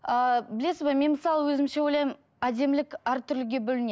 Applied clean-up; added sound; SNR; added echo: none; none; none; none.